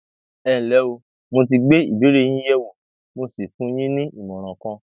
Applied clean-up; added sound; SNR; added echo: none; none; none; none.